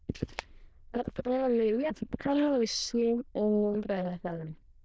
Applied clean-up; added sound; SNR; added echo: neural diffusion model UNIVERSE++.